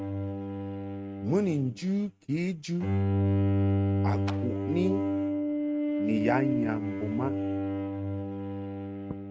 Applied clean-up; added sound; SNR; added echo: neural mask model RNNoise.